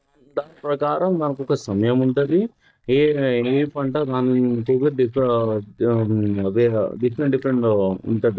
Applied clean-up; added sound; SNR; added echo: neural mask model DeepFilterNet 3.